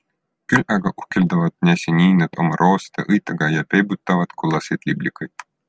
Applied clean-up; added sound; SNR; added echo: none; none; none; none.